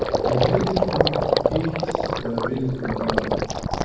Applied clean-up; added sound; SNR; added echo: none; Gurgling; -4 dB; reverberation time 1.1 s.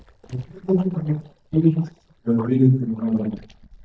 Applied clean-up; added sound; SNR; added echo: neural mask model DeepFilterNet 3.